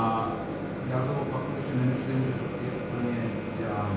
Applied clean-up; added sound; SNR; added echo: none; Microwave oven; 3 dB; reverberation time 0.6 s.